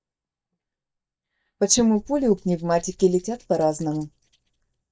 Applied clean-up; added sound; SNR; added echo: neural mask model DeepFilterNet 3.